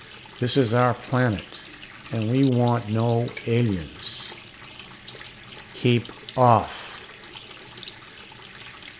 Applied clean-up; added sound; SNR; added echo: none; Water tap, faucet; 16 dB; none.